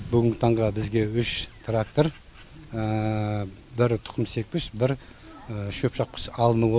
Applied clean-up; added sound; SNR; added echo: none; none; none; none.